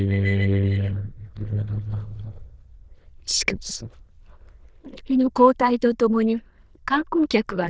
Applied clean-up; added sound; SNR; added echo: neural diffusion model UNIVERSE++.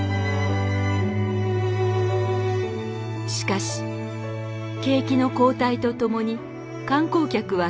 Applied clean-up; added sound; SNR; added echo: none; none; none; none.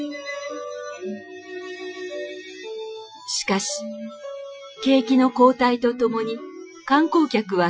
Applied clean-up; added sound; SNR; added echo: classical method Wiener filter.